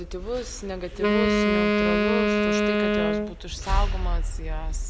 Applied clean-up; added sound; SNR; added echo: none; Wind instrument, woodwind instrument; -5 dB; none.